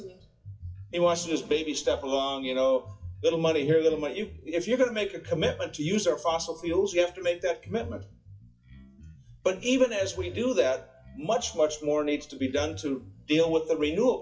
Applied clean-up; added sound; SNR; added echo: classical method WPE with log-MMSE.